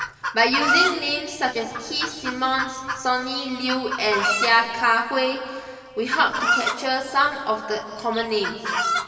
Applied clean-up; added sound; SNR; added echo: none; Chicken, rooster; 4 dB; reverberation time 2.3 s.